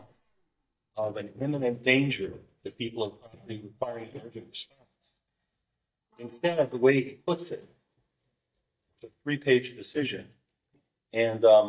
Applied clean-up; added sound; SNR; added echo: neural mask model DeepFilterNet 3.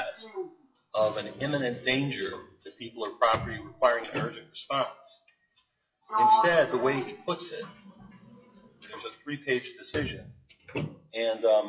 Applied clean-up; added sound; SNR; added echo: classical method WPE with log-MMSE.